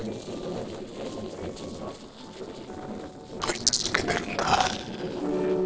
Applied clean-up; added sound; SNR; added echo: neural separator model SepFormer DNS4.